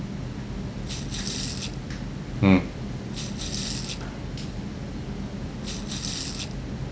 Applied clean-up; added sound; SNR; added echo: none; Rattle / Rattle (instrument); 8 dB; none.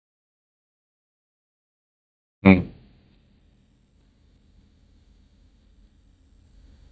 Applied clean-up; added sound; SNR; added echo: neural mask model DeepFilterNet 3.